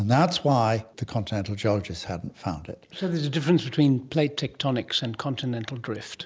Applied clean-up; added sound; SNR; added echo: none; none; none; none.